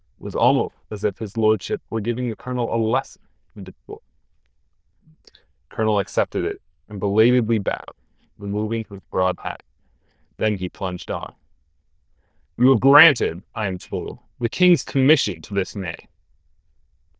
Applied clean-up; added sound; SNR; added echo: neural diffusion model UNIVERSE++.